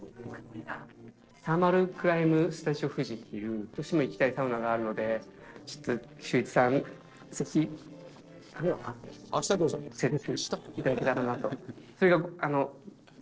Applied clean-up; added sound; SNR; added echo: neural separator model SepFormer DNS4.